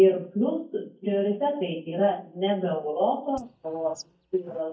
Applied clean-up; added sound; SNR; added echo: neural mask model DeepFilterNet 3.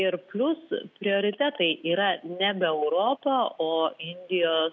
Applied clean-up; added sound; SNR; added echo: none; none; none; none.